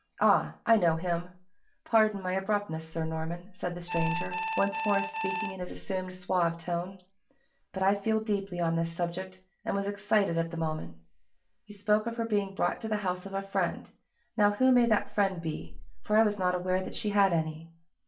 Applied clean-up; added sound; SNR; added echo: none; Alarm; 3 dB; reverberation time 0.3 s.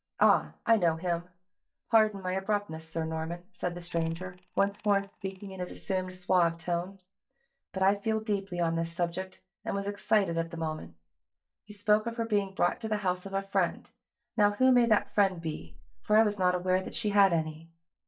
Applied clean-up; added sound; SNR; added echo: neural mask model DeepFilterNet 3.